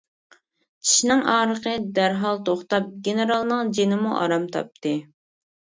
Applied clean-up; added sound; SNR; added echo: none; none; none; none.